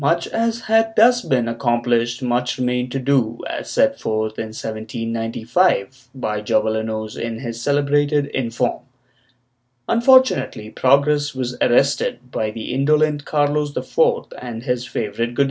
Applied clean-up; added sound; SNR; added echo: none; none; none; none.